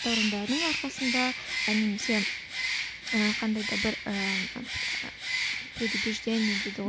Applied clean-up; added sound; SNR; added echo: none; Bird; 0 dB; none.